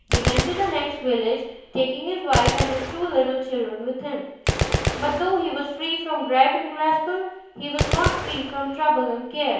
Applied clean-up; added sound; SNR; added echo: none; Gunshot, gunfire; 4 dB; reverberation time 1.0 s.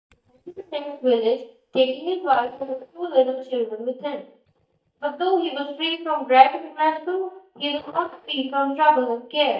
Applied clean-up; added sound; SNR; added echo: neural mask model DeepFilterNet 3.